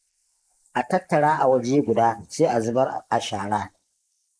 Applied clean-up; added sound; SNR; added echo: neural mask model Resemble Enhance denoiser.